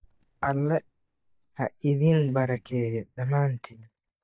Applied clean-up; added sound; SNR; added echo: neural mask model DeepFilterNet 3.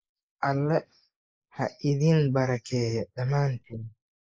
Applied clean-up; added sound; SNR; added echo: neural mask model Resemble Enhance denoiser.